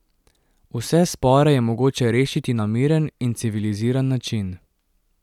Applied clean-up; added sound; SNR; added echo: none; none; none; none.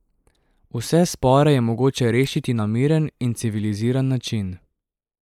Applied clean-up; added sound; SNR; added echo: neural mask model Resemble Enhance denoiser.